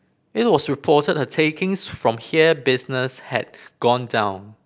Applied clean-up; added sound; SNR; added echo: none; none; none; none.